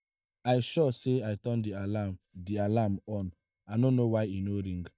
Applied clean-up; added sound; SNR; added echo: neural mask model DeepFilterNet 3.